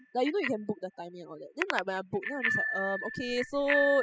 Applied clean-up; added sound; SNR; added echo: classical method spectral subtraction.